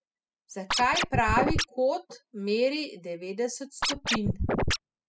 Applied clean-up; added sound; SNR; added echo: classical method spectral subtraction.